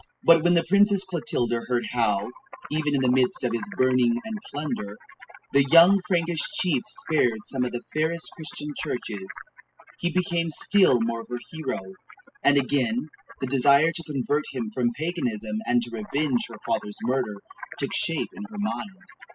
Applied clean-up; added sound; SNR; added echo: classical method spectral subtraction.